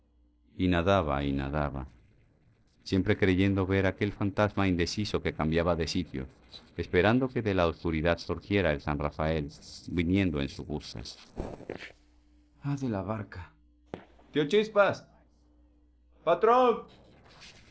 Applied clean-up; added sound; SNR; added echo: neural separator model SepFormer DNS4.